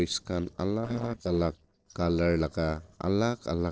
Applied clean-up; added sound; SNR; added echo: neural separator model SepFormer DNS4.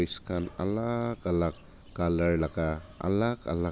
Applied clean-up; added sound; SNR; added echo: none; none; none; none.